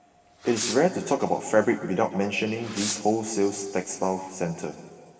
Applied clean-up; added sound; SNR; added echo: none; Fireworks; 13 dB; reverberation time 2.5 s.